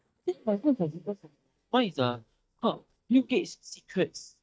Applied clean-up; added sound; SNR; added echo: neural mask model DeepFilterNet 3.